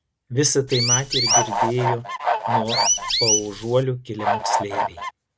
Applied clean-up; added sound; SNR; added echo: none; Chirp, tweet + Bird / Fowl; -3 dB; none.